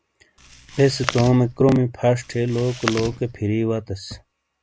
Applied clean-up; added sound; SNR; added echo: none; Chewing, mastication; 11 dB; none.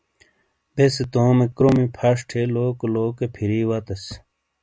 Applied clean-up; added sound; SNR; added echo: none; none; none; none.